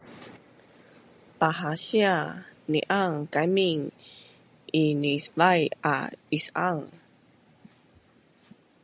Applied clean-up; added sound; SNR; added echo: none; none; none; none.